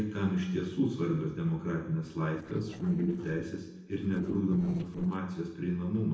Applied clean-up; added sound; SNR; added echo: neural separator model SepFormer DNS4.